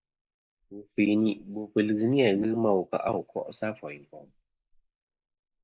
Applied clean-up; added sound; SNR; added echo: neural mask model Resemble Enhance denoiser.